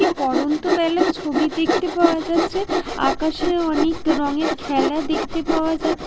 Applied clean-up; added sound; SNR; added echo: none; Sawing; 1 dB; none.